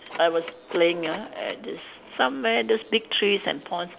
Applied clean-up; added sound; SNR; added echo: none; Telephone; 19 dB; none.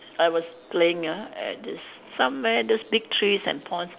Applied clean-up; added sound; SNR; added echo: none; none; none; none.